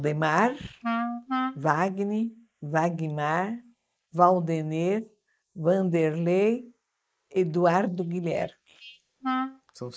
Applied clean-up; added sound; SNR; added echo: neural mask model Resemble Enhance denoiser.